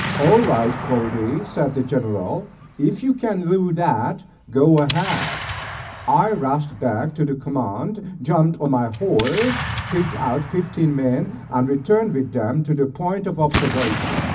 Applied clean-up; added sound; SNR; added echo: none; Explosion; 9 dB; reverberation time 0.4 s.